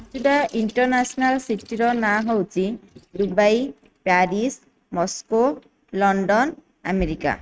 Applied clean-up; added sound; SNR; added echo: neural mask model RNNoise.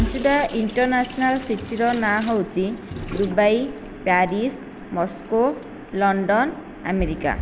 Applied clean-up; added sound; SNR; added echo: none; Sink (filling or washing) / Water tap, faucet; 12 dB; none.